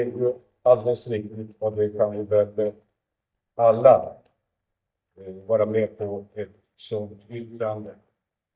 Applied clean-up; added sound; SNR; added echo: neural mask model DeepFilterNet 3.